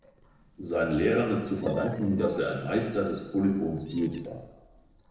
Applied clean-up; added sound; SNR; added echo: neural separator model SepFormer DNS4.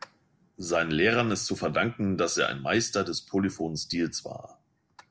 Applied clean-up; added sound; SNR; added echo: none; none; none; none.